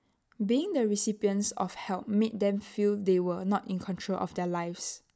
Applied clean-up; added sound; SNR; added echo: none; none; none; none.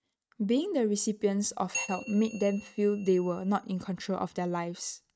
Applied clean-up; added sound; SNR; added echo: neural mask model RNNoise.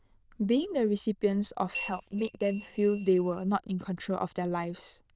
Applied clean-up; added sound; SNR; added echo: neural diffusion model UNIVERSE++.